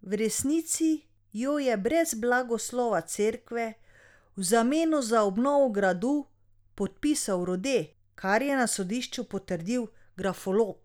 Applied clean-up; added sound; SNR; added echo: none; none; none; none.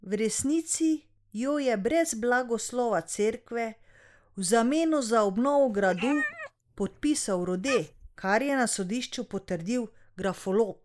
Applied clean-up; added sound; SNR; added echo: neural mask model Resemble Enhance denoiser.